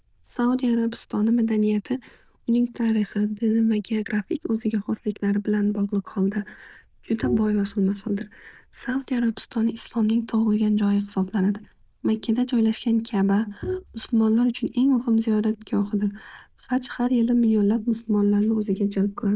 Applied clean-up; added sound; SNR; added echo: neural diffusion model UNIVERSE++.